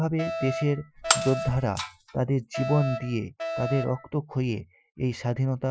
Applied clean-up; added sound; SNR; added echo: classical method Wiener filter.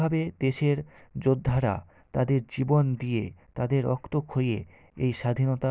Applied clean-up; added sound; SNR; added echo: none; none; none; none.